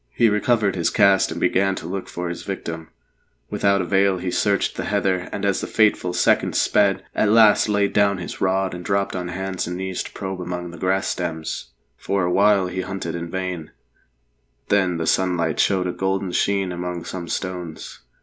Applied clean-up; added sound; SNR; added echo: none; none; none; none.